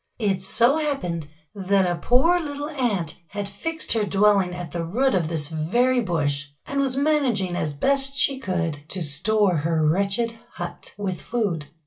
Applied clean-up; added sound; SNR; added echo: none; none; none; reverberation time 0.2 s.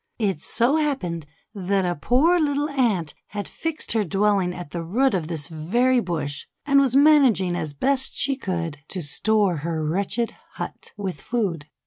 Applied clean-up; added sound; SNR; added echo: none; none; none; none.